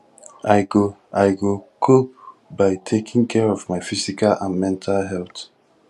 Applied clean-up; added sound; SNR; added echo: none; none; none; none.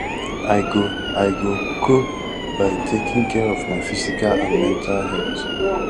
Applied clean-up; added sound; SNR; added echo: none; Subway, metro, underground + Siren; 1 dB; none.